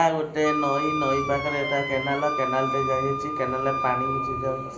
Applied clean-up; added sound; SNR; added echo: none; Wind instrument, woodwind instrument; 3 dB; reverberation time 0.5 s.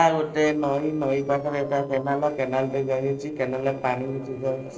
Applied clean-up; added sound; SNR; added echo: neural separator model SepFormer DNS4.